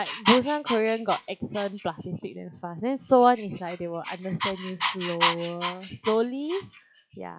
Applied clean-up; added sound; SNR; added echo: classical method log-MMSE.